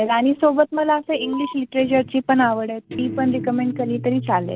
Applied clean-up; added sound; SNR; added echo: none; Alarm + Guitar; 13 dB; none.